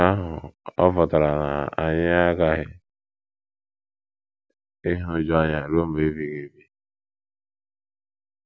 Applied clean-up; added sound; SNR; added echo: none; none; none; none.